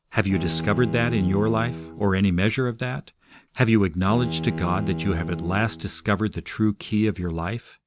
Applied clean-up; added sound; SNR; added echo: none; Bowed string instrument; 10 dB; none.